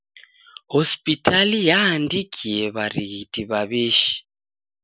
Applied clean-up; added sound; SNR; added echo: none; none; none; none.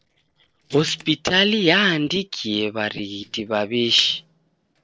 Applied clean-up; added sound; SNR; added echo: neural separator model SepFormer DNS4.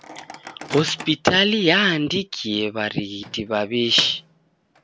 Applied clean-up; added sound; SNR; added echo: none; Microwave oven; 17 dB; none.